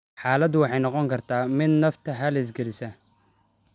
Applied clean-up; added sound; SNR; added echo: none; none; none; none.